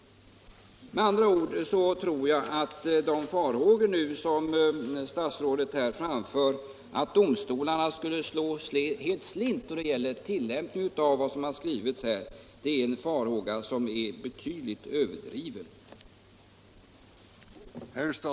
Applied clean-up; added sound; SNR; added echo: none; none; none; none.